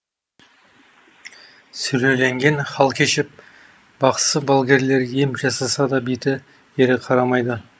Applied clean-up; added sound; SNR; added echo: none; none; none; none.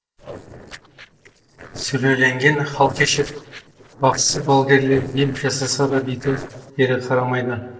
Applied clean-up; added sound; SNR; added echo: neural separator model SepFormer DNS4.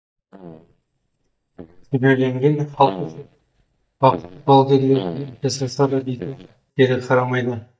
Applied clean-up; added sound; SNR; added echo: neural mask model DeepFilterNet 3.